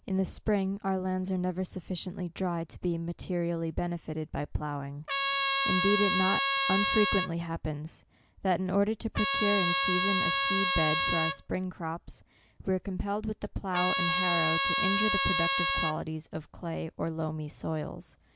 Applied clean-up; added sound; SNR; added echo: none; Trumpet; -2 dB; none.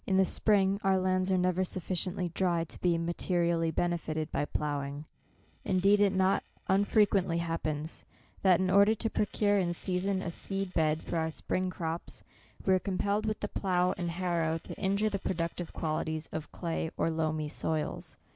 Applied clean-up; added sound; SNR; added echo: neural mask model Resemble Enhance denoiser.